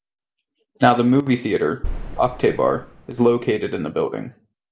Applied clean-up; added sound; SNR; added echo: none; Boom; 10 dB; none.